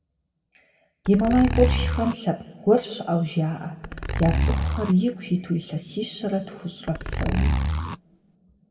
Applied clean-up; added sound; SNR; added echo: none; Zipper (clothing); 0 dB; reverberation time 1.5 s.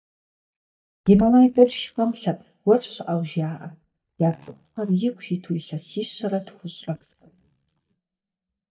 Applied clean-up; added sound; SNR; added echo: neural mask model DeepFilterNet 3.